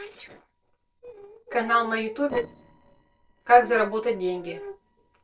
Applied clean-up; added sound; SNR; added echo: neural separator model SepFormer DNS4.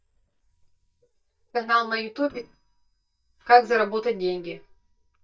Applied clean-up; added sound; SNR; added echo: neural mask model DeepFilterNet 3.